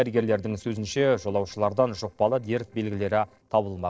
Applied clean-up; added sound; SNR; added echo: neural separator model SepFormer DNS4.